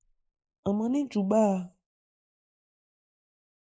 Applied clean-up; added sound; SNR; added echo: neural mask model Resemble Enhance denoiser.